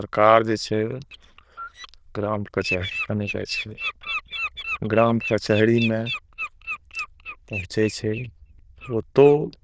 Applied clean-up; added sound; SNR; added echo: neural diffusion model UNIVERSE++.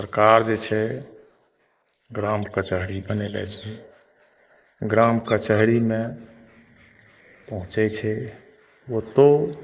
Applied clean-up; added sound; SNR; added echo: neural mask model Resemble Enhance denoiser.